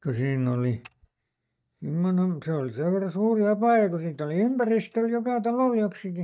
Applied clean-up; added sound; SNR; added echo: neural mask model DeepFilterNet 3.